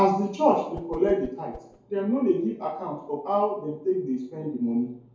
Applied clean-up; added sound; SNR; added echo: none; Whoosh, swoosh, swish; 18 dB; reverberation time 2.3 s.